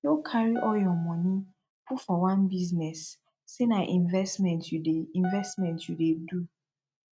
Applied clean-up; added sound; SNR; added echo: neural mask model RNNoise.